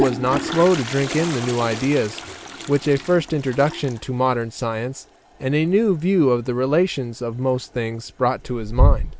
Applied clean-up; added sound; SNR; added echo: none; Toilet flush; 6 dB; none.